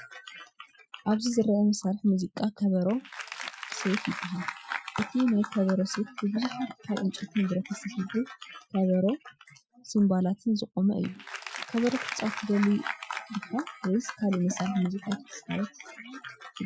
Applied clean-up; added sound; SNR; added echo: classical method Wiener filter.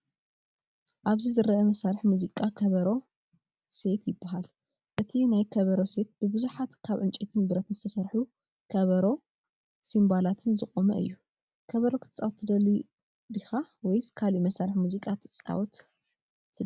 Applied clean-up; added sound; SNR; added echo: none; none; none; none.